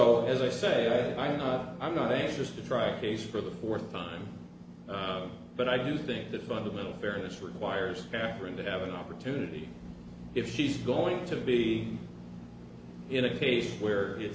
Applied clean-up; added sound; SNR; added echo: none; none; none; none.